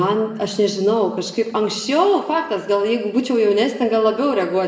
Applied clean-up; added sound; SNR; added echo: none; none; none; reverberation time 0.9 s.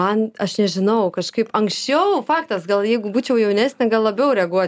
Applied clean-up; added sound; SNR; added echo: none; none; none; none.